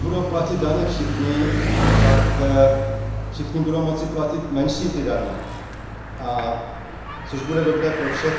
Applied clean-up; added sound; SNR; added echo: none; Bicycle; 1 dB; reverberation time 1.0 s.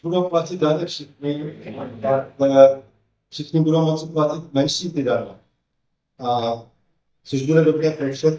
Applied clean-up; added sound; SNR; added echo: neural mask model DeepFilterNet 3.